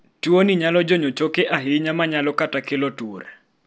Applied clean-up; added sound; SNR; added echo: none; none; none; none.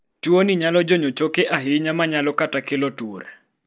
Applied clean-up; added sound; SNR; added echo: neural mask model DeepFilterNet 3.